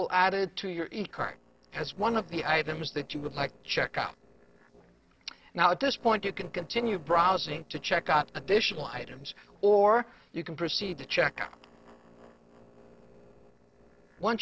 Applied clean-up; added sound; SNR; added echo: neural separator model SepFormer DNS4.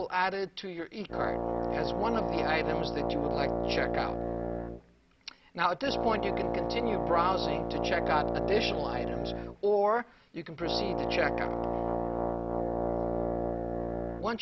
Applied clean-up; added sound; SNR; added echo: none; Brass instrument; -1 dB; none.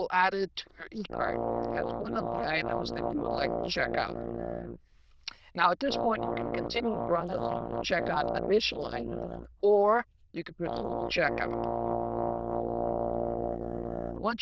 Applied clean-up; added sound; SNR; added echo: neural diffusion model UNIVERSE++.